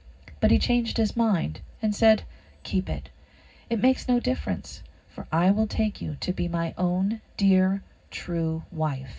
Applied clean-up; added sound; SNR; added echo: none; none; none; reverberation time 0.4 s.